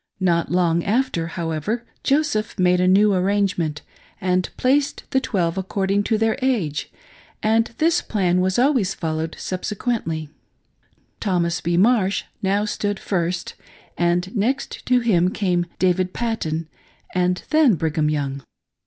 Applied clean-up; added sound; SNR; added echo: none; none; none; none.